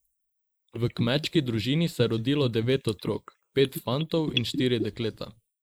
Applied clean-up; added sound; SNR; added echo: neural mask model Resemble Enhance denoiser.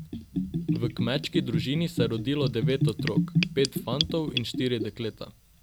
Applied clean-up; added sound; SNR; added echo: none; Bathtub (filling or washing) / Gurgling; 0 dB; none.